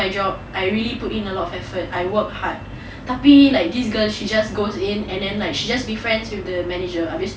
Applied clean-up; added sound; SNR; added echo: none; none; none; none.